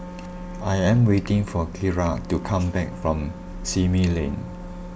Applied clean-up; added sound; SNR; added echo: none; Wind instrument, woodwind instrument; 15 dB; none.